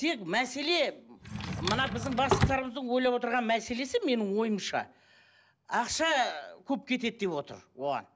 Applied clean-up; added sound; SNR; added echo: none; Drawer open or close; 1 dB; none.